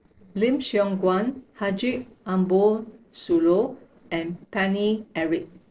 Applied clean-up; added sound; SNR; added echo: neural separator model SepFormer DNS4.